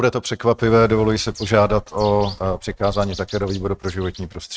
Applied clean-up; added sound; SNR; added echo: neural mask model RNNoise.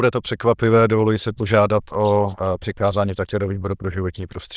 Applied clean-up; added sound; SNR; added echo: neural diffusion model UNIVERSE++.